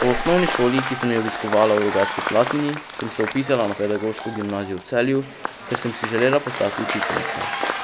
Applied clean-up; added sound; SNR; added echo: none; Applause / Crowd / Cheering; 5 dB; none.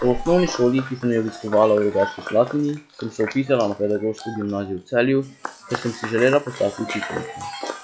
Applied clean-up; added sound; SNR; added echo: classical method log-MMSE.